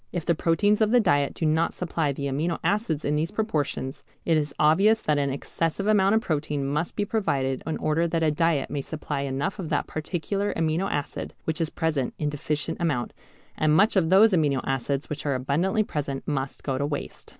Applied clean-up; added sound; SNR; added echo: none; none; none; none.